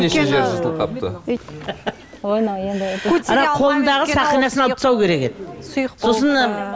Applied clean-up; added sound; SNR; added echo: none; none; none; none.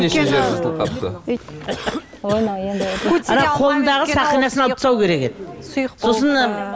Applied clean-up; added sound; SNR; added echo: none; Cough; 11 dB; none.